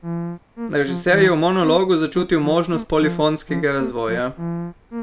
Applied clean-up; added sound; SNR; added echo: none; Musical instrument; 10 dB; none.